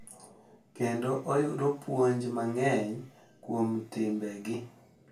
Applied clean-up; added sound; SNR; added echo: none; none; none; reverberation time 0.2 s.